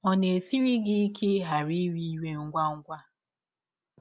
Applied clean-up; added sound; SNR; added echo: none; none; none; none.